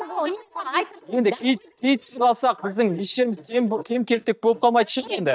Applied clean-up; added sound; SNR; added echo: neural mask model DeepFilterNet 3.